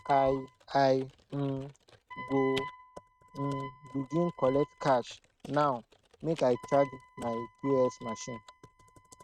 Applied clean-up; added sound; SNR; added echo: neural mask model RNNoise.